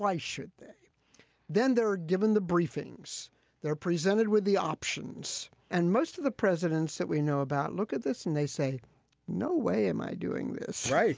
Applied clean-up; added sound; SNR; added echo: none; none; none; none.